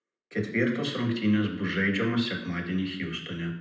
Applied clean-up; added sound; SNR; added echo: none; none; none; reverberation time 0.7 s.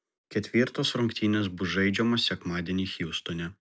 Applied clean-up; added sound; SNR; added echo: none; none; none; none.